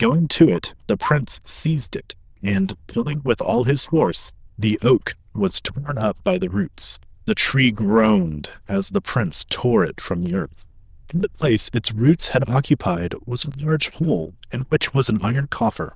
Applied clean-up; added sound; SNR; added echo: neural diffusion model UNIVERSE++.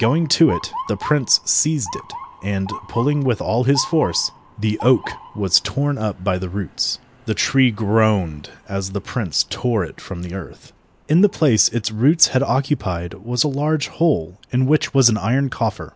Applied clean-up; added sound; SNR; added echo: none; Motor vehicle (road) / Siren; 17 dB; none.